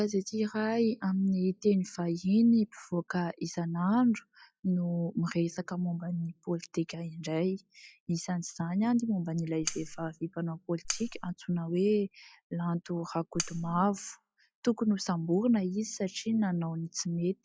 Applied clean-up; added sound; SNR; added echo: classical method log-MMSE.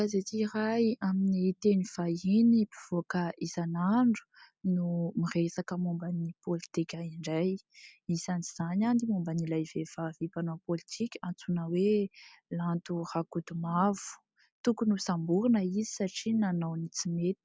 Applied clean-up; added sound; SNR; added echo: none; none; none; none.